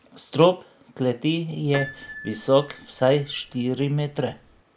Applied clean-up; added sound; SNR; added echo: none; Piano; 16 dB; none.